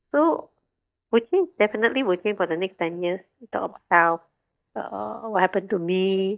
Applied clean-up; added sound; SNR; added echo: neural mask model DeepFilterNet 3.